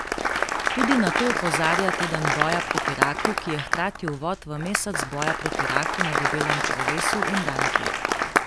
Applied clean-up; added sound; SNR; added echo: none; Applause; -3 dB; none.